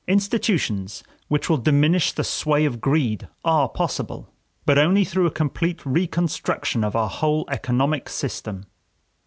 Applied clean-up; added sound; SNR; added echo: none; none; none; none.